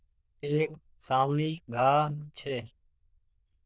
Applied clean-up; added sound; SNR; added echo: neural diffusion model UNIVERSE++.